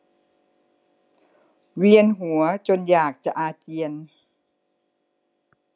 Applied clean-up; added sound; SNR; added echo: none; none; none; none.